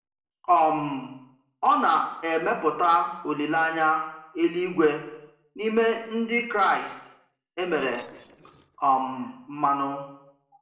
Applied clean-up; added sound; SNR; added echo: neural separator model SepFormer DNS4.